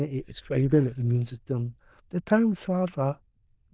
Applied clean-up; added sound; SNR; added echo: neural diffusion model UNIVERSE++.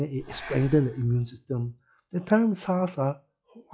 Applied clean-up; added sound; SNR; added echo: classical method log-MMSE.